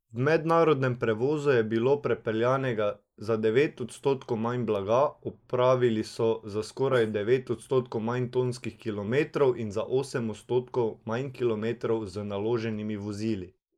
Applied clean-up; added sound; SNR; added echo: neural mask model Resemble Enhance denoiser.